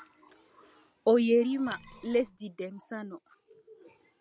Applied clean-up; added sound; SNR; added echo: none; Wood; 20 dB; none.